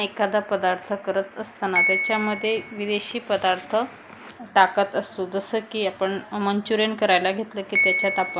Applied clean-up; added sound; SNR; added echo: none; Piano; 7 dB; none.